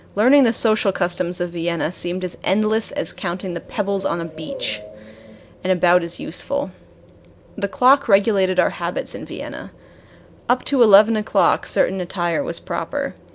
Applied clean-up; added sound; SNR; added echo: none; none; none; none.